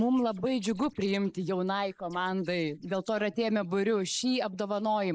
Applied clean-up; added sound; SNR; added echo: neural mask model Resemble Enhance denoiser.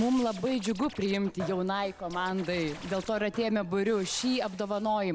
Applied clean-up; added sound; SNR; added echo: none; Scratching (performance technique) + Bathtub (filling or washing); 17 dB; none.